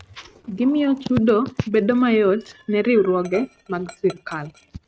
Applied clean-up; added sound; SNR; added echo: neural mask model RNNoise.